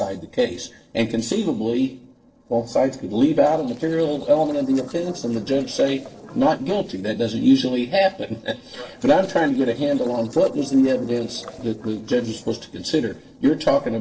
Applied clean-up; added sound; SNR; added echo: neural separator model SepFormer DNS4.